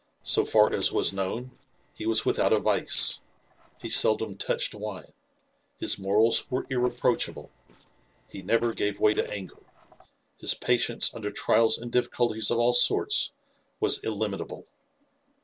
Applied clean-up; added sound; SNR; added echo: neural separator model SepFormer DNS4.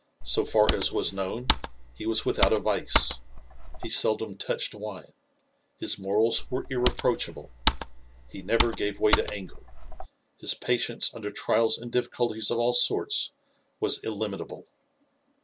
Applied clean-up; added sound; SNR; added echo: none; Computer keyboard; 1 dB; none.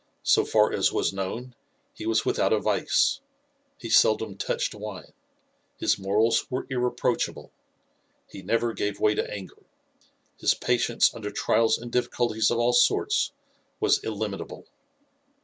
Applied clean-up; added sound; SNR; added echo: none; none; none; none.